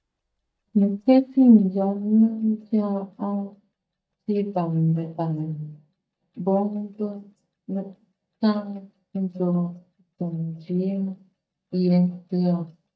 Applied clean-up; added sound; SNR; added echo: neural mask model DeepFilterNet 3.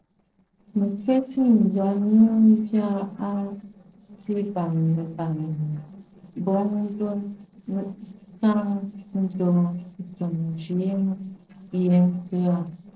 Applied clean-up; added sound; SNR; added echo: neural separator model SepFormer DNS4.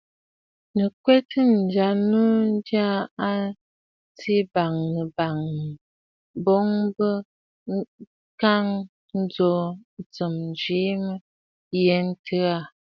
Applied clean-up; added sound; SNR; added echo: none; none; none; none.